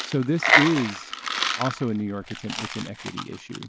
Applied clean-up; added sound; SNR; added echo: none; Coin (dropping); -1 dB; none.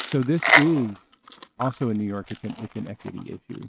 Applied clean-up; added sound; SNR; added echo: neural mask model RNNoise.